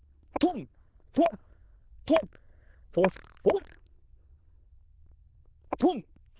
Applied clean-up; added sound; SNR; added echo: neural diffusion model UNIVERSE++.